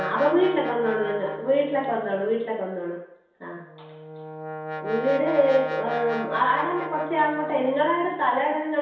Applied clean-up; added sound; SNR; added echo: none; Brass instrument; 10 dB; reverberation time 0.7 s.